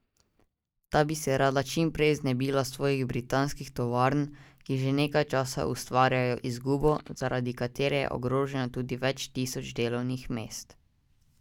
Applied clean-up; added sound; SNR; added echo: neural mask model DeepFilterNet 3.